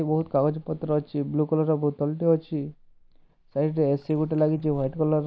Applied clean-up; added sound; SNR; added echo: neural mask model Resemble Enhance denoiser.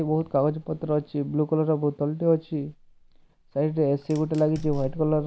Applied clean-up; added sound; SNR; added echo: none; Fire; 16 dB; none.